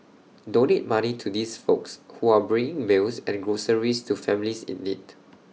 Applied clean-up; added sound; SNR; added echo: none; none; none; none.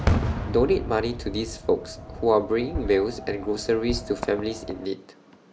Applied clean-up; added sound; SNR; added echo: none; Fireworks; 5 dB; none.